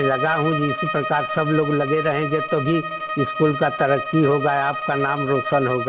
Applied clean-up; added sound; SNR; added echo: none; Bowed string instrument; 6 dB; none.